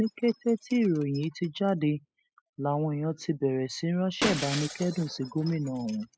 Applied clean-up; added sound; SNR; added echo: classical method spectral subtraction.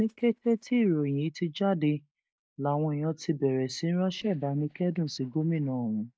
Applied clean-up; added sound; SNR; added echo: neural mask model DeepFilterNet 3.